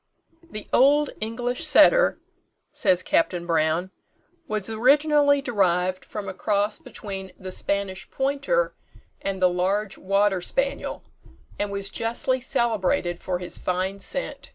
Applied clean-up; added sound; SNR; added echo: none; none; none; none.